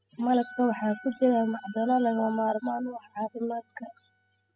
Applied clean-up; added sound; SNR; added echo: classical method spectral subtraction.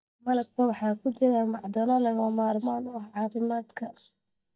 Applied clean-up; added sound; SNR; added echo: neural mask model DeepFilterNet 3.